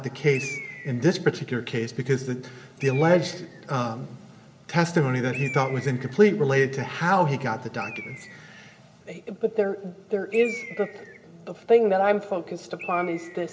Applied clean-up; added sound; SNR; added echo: none; Bird; 17 dB; reverberation time 1.6 s.